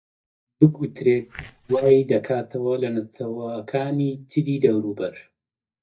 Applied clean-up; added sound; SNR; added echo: neural mask model DeepFilterNet 3.